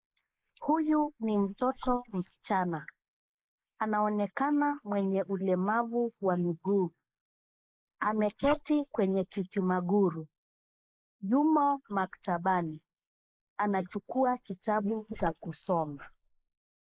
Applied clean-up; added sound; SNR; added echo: neural mask model Resemble Enhance denoiser.